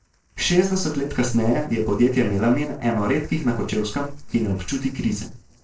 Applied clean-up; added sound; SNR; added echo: neural separator model SepFormer DNS4.